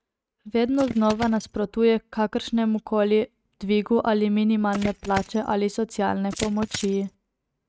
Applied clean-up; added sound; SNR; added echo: neural mask model RNNoise.